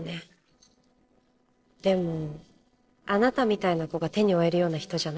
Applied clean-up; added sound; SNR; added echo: neural separator model SepFormer DNS4.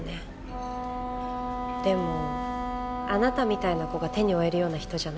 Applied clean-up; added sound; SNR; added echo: none; Wind instrument, woodwind instrument; 5 dB; none.